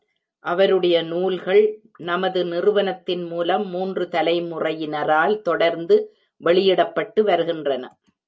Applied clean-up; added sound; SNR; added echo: none; none; none; none.